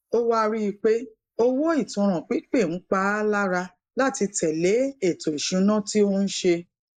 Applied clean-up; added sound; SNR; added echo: neural mask model Resemble Enhance denoiser.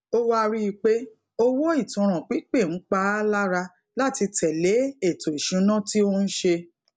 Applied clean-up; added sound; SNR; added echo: none; none; none; none.